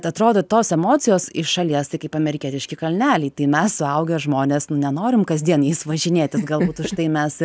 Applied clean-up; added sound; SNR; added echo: none; none; none; none.